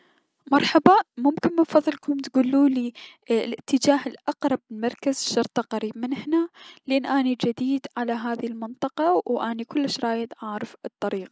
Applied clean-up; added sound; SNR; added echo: none; none; none; none.